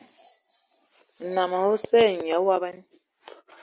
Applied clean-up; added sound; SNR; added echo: none; none; none; none.